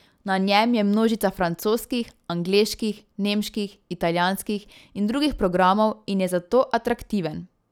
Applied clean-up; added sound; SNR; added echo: none; none; none; none.